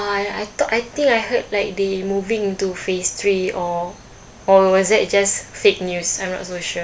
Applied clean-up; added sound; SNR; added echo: none; none; none; none.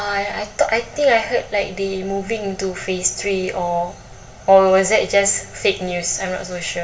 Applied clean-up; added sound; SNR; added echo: none; none; none; reverberation time 0.5 s.